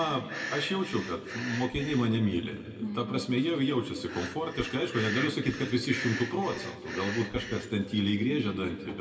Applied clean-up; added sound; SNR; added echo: none; Breathing; 11 dB; reverberation time 1.9 s.